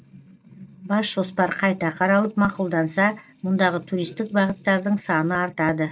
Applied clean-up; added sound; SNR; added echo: neural mask model RNNoise.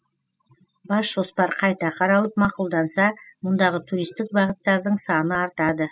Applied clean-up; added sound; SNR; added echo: classical method spectral subtraction.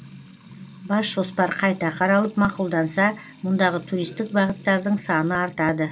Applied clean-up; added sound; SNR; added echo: none; Trickle, dribble / Water tap, faucet / Music; 20 dB; none.